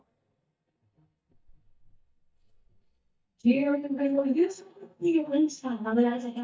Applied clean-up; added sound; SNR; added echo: neural mask model DeepFilterNet 3.